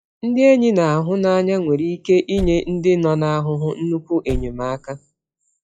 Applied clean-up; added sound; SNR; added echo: classical method log-MMSE.